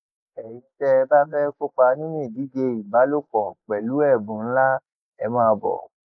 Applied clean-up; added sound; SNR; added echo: neural mask model Resemble Enhance denoiser.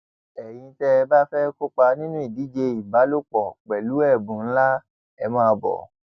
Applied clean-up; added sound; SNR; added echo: none; none; none; none.